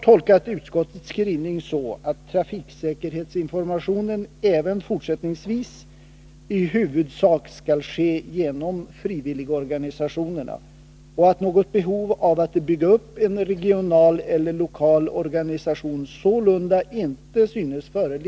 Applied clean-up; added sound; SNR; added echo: none; none; none; none.